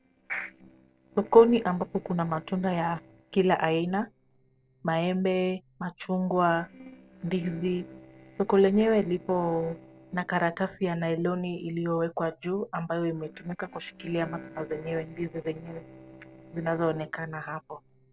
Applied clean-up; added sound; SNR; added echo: neural separator model SepFormer DNS4.